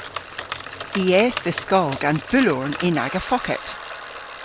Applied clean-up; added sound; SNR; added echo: none; Bicycle; 10 dB; none.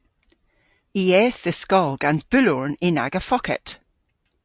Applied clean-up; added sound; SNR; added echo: none; none; none; none.